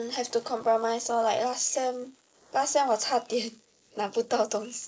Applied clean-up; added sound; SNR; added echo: neural mask model Resemble Enhance denoiser.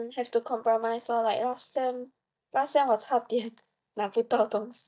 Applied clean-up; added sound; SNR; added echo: neural mask model DeepFilterNet 3.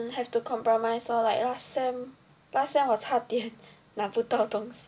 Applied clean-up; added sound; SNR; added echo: none; none; none; none.